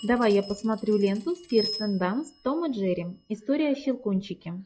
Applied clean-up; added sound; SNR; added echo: classical method log-MMSE.